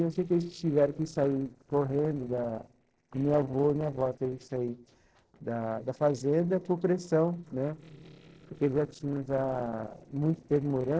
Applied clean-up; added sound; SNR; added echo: neural separator model SepFormer DNS4.